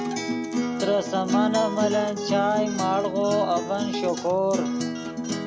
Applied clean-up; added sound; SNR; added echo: none; Acoustic guitar; 2 dB; none.